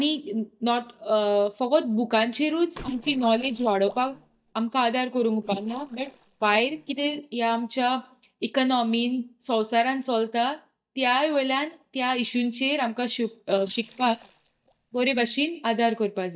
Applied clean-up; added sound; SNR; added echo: neural mask model DeepFilterNet 3.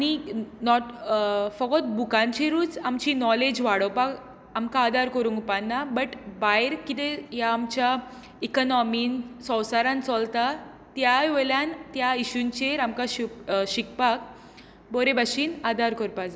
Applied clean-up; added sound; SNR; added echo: none; none; none; none.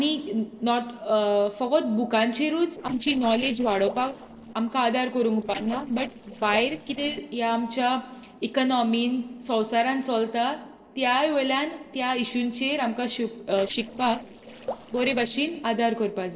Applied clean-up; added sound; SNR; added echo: neural separator model SepFormer DNS4.